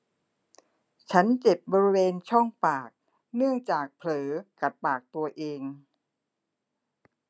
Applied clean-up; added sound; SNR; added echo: none; none; none; none.